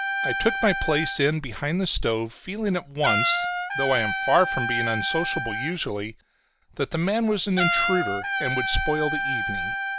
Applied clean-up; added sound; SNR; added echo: none; Trumpet; 2 dB; none.